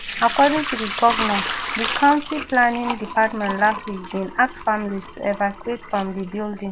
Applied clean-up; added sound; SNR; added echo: none; Sink (filling or washing) / Liquid; 7 dB; none.